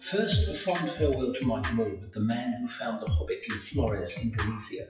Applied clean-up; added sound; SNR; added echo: classical method WPE with log-MMSE.